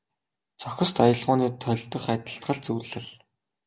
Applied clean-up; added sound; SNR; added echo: none; none; none; none.